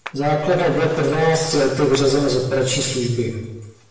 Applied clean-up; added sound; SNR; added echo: none; Clapping; 17 dB; reverberation time 1.0 s.